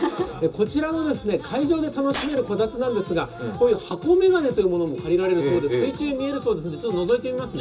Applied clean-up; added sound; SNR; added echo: none; Shatter; 15 dB; reverberation time 0.2 s.